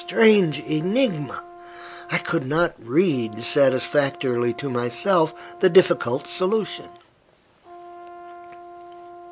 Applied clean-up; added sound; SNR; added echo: none; Brass instrument; 19 dB; none.